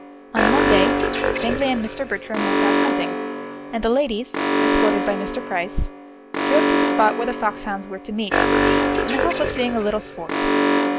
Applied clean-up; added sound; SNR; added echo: none; Alarm; -3 dB; none.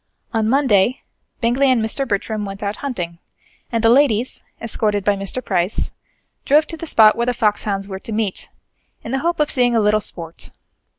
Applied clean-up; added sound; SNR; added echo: none; none; none; none.